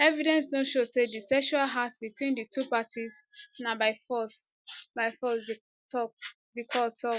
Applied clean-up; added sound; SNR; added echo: none; none; none; none.